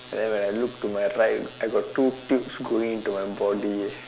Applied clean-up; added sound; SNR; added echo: none; none; none; none.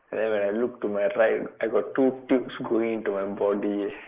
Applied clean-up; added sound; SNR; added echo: neural mask model Resemble Enhance denoiser.